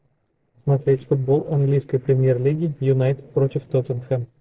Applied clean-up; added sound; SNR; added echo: neural separator model SepFormer DNS4.